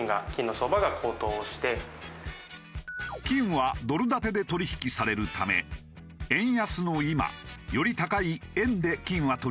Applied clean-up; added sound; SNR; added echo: none; none; none; none.